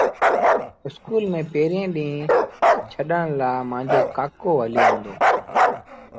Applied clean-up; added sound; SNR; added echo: none; Bark; -3 dB; none.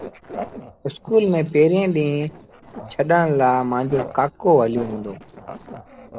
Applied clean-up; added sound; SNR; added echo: neural separator model SepFormer DNS4.